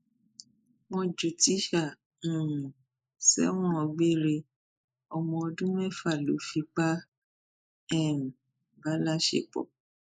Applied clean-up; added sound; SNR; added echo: neural mask model Resemble Enhance denoiser.